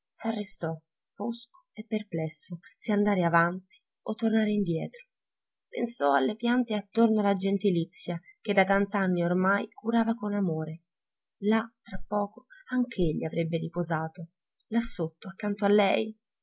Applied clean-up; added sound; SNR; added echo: none; none; none; none.